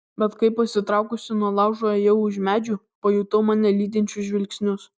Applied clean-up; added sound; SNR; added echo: none; none; none; none.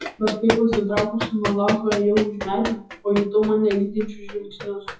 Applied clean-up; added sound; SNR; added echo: classical method WPE with log-MMSE.